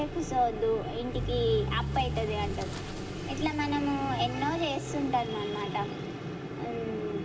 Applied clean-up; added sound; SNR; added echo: none; Accelerating, revving, vroom / Motor vehicle (road); 7 dB; reverberation time 0.8 s.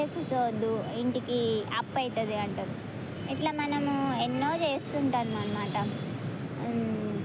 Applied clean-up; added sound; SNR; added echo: none; none; none; none.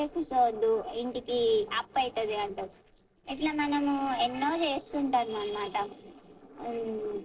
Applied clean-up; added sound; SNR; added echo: neural separator model SepFormer DNS4.